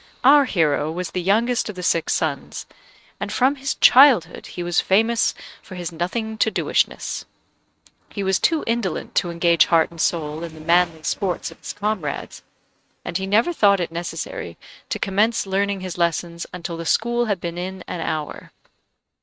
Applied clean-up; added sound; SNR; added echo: neural mask model RNNoise.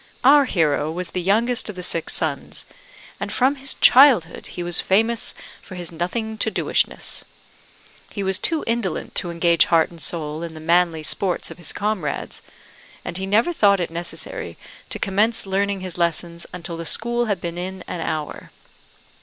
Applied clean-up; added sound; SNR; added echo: none; none; none; none.